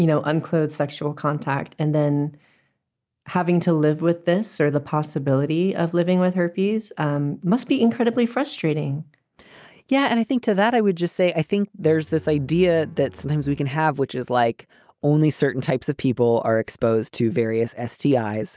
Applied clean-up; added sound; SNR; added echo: neural mask model DeepFilterNet 3.